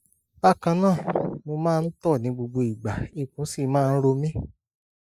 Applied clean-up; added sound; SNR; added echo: neural mask model Resemble Enhance denoiser.